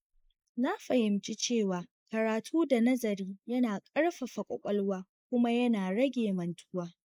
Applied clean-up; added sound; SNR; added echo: neural mask model Resemble Enhance denoiser.